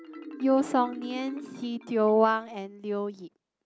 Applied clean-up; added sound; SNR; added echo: none; Marimba, xylophone; 16 dB; none.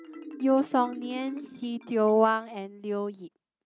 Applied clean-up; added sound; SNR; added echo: neural mask model RNNoise.